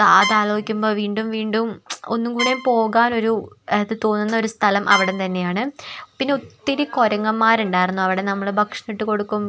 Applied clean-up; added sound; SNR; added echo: none; Trumpet; 8 dB; none.